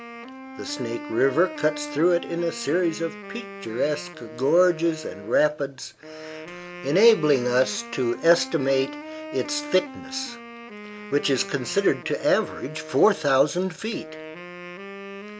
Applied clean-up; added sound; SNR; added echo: none; Wind instrument, woodwind instrument; 13 dB; none.